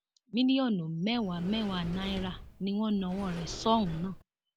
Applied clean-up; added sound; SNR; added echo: none; Sliding door; 12 dB; none.